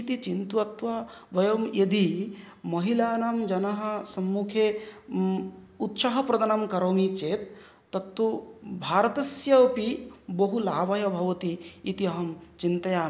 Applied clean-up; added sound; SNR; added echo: none; none; none; none.